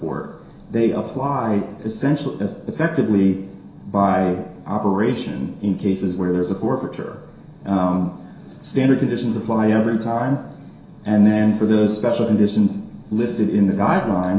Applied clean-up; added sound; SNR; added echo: none; none; none; reverberation time 0.7 s.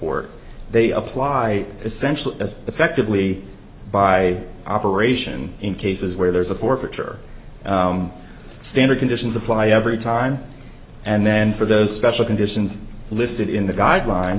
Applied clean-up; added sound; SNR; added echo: none; none; none; none.